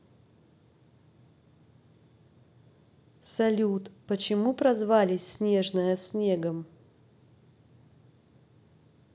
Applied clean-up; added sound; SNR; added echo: none; none; none; none.